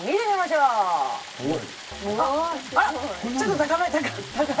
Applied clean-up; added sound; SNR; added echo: none; Stream; 15 dB; reverberation time 0.2 s.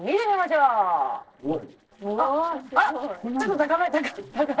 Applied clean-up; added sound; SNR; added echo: neural separator model SepFormer DNS4.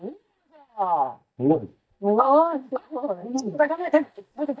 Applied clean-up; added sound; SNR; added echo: neural mask model DeepFilterNet 3.